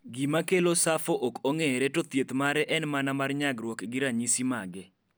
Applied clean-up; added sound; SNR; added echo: none; none; none; none.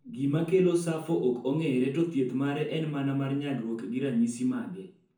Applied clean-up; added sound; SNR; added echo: none; none; none; reverberation time 0.6 s.